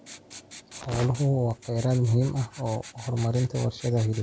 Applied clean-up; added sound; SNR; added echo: none; Writing; 19 dB; none.